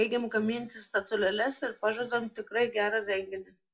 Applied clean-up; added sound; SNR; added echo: none; none; none; reverberation time 0.2 s.